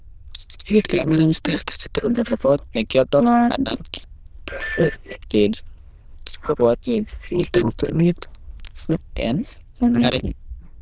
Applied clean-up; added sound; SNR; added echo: neural diffusion model UNIVERSE++.